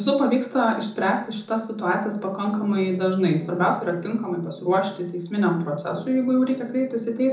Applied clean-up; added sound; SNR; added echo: none; Piano; 19 dB; reverberation time 0.6 s.